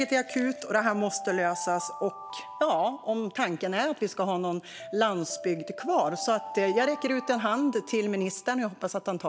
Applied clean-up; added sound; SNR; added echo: none; Alarm; 14 dB; none.